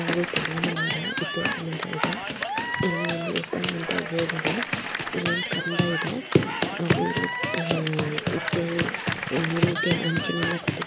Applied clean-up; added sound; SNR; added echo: none; Run + Cheering / Clapping; -3 dB; none.